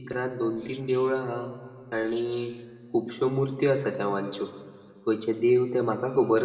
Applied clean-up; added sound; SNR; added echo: none; Wild animals; 19 dB; reverberation time 2.8 s.